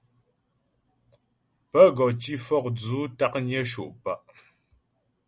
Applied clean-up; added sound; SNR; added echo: none; none; none; none.